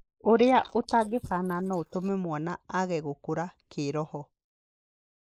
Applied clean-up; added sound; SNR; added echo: neural mask model Resemble Enhance denoiser.